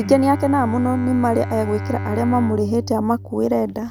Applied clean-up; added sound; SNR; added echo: none; Bowed string instrument; 8 dB; none.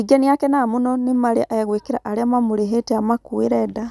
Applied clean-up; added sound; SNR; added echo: none; none; none; none.